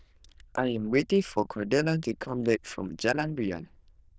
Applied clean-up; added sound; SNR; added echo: neural diffusion model UNIVERSE++.